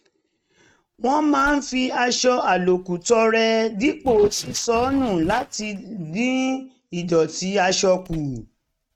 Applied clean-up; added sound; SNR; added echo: neural mask model RNNoise.